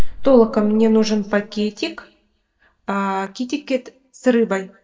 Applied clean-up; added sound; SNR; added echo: neural mask model DeepFilterNet 3.